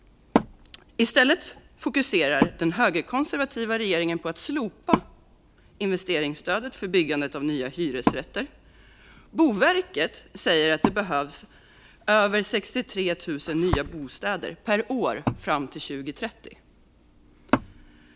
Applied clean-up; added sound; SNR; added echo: none; Wood; 7 dB; none.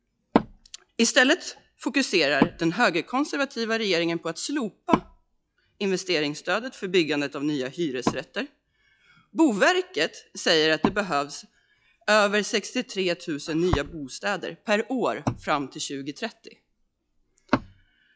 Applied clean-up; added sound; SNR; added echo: classical method log-MMSE.